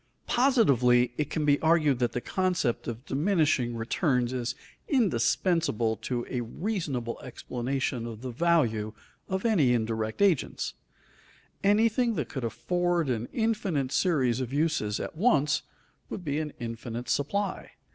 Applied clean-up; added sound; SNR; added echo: none; none; none; none.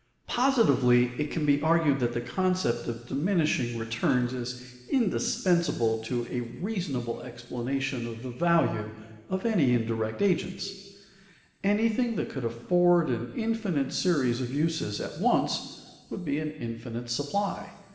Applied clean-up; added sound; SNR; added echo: none; none; none; reverberation time 2.0 s.